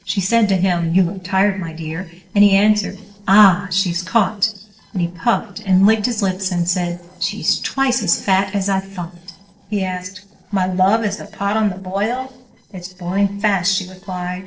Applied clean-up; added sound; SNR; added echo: neural separator model SepFormer DNS4.